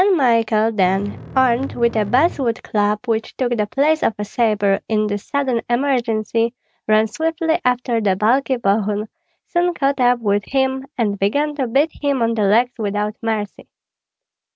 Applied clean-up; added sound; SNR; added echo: none; Bass guitar; 14 dB; none.